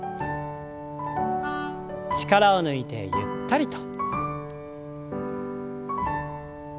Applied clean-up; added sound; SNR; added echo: none; Wind instrument, woodwind instrument; 10 dB; none.